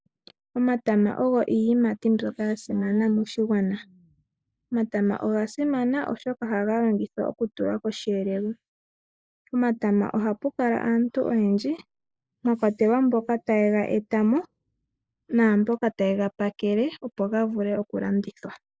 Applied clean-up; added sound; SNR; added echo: neural mask model Resemble Enhance denoiser.